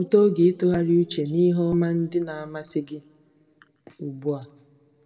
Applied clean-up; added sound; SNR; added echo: none; none; none; reverberation time 1.0 s.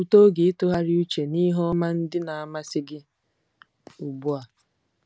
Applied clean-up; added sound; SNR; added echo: none; none; none; none.